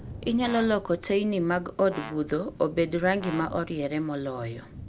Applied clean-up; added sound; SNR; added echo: none; Brass instrument + Thunder; 15 dB; none.